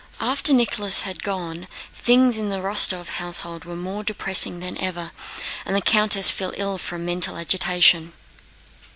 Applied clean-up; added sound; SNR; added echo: none; none; none; none.